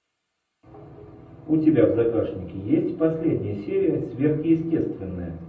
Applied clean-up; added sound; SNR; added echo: none; none; none; reverberation time 0.6 s.